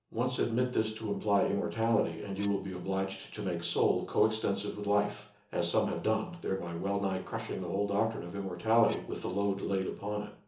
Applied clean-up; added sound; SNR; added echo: none; Cutlery, silverware; 14 dB; reverberation time 0.8 s.